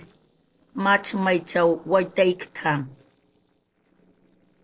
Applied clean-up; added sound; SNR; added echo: neural separator model SepFormer DNS4.